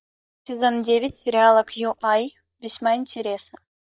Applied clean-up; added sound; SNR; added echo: neural mask model DeepFilterNet 3.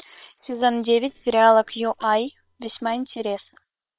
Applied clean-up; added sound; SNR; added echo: neural separator model SepFormer WHAM!.